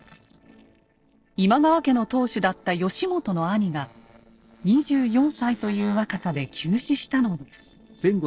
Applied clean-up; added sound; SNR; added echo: neural separator model SepFormer DNS4.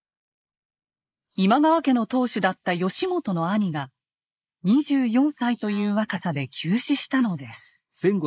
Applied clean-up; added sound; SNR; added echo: neural mask model Resemble Enhance denoiser.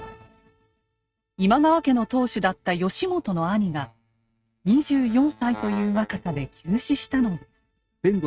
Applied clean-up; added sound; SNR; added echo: neural mask model RNNoise.